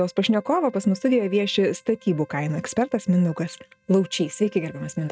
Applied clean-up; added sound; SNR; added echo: neural mask model RNNoise.